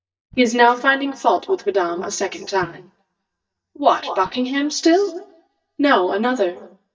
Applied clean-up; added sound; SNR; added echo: neural mask model DeepFilterNet 3.